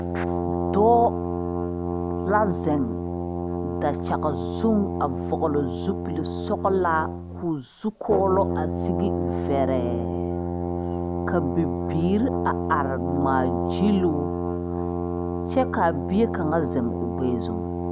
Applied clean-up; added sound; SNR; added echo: none; Brass instrument; 1 dB; none.